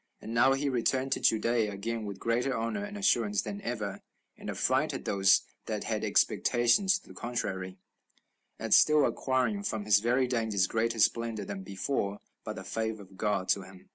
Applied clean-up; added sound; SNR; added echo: none; none; none; none.